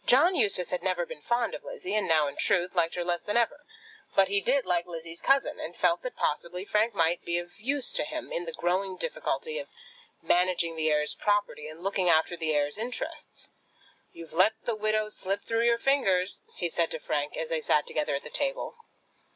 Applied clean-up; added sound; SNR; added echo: none; none; none; none.